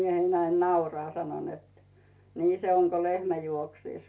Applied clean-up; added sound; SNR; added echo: none; none; none; none.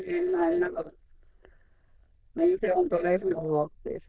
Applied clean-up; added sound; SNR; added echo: neural diffusion model UNIVERSE++.